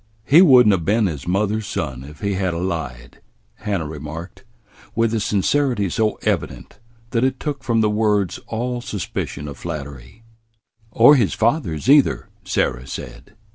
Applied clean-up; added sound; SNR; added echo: none; none; none; none.